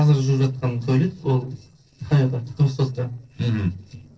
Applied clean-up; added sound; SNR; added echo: neural separator model SepFormer DNS4.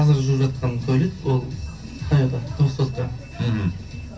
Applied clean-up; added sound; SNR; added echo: none; Bus; 17 dB; reverberation time 0.3 s.